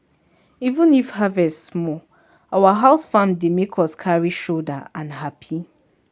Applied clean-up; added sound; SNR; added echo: none; none; none; none.